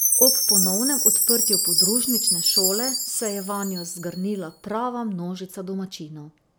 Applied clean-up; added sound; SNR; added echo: none; Chime; -5 dB; none.